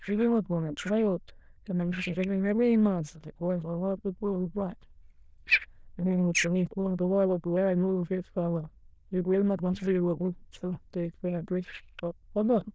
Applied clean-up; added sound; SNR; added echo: neural diffusion model UNIVERSE++.